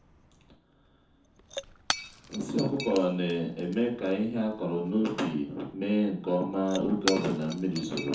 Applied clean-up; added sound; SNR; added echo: none; Shatter / Crushing; 12 dB; reverberation time 0.6 s.